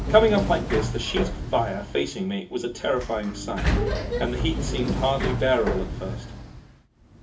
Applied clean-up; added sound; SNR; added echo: none; Sliding door; 3 dB; reverberation time 0.3 s.